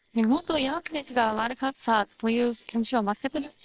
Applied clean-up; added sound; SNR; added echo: neural separator model SepFormer WHAMR!.